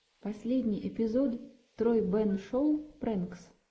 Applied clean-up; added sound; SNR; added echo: neural mask model Resemble Enhance denoiser.